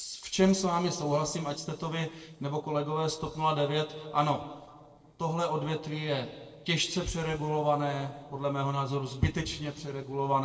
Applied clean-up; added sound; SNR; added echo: neural separator model SepFormer DNS4.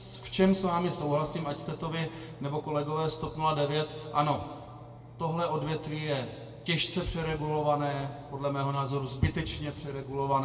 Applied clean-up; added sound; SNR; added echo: none; Engine; 17 dB; reverberation time 1.5 s.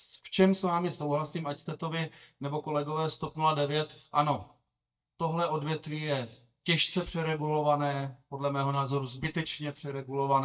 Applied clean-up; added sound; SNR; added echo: neural mask model DeepFilterNet 3.